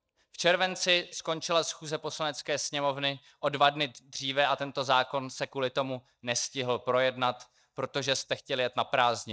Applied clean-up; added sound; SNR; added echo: neural mask model DeepFilterNet 3.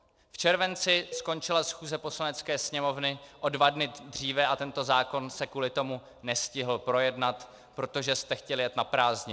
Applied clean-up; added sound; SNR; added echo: none; Cowbell; 19 dB; none.